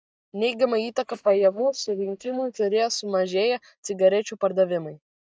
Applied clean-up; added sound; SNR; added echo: neural mask model DeepFilterNet 3.